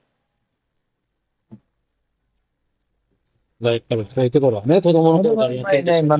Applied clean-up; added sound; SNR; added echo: neural mask model DeepFilterNet 3.